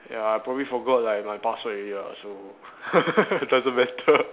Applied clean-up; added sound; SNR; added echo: none; none; none; none.